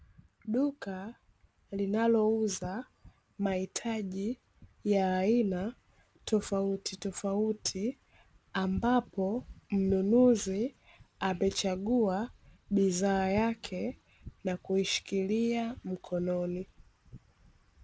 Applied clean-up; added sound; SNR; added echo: none; none; none; none.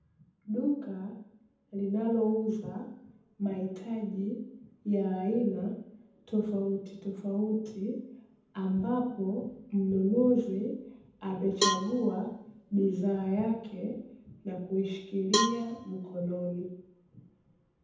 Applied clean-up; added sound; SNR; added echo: none; Cowbell; 3 dB; reverberation time 0.8 s.